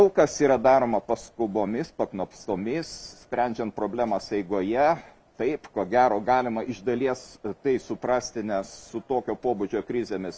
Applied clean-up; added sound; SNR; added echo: none; none; none; none.